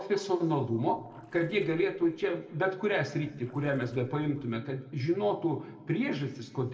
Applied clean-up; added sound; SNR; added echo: neural separator model SepFormer DNS4.